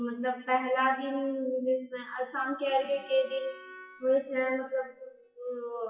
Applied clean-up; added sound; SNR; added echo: classical method WPE with log-MMSE.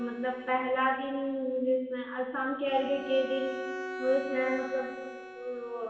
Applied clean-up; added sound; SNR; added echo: none; Bowed string instrument; 11 dB; reverberation time 1.3 s.